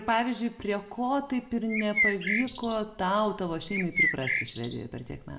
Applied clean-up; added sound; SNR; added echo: none; Bird; 0 dB; reverberation time 0.7 s.